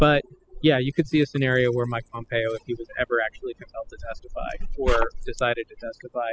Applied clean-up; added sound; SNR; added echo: classical method spectral subtraction.